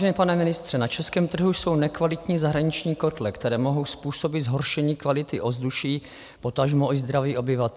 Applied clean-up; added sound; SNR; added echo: none; none; none; none.